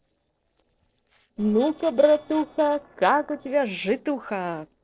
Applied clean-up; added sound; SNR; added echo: neural separator model SepFormer DNS4.